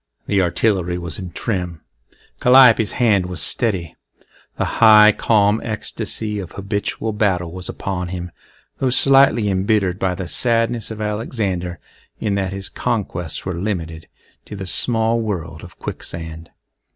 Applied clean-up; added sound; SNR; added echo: none; none; none; none.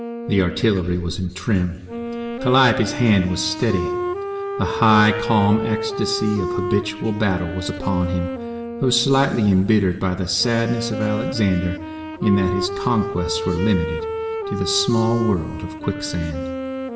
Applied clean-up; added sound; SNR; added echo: none; Wind instrument, woodwind instrument; 6 dB; reverberation time 1.3 s.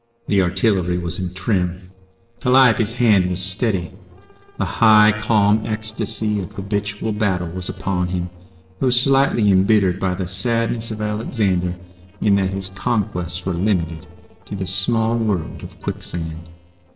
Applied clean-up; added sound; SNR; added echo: neural separator model SepFormer DNS4.